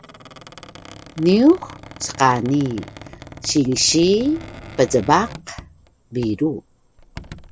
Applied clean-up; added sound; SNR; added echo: none; Squeak; 18 dB; none.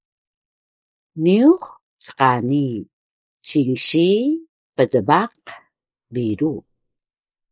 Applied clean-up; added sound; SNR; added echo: neural mask model Resemble Enhance denoiser.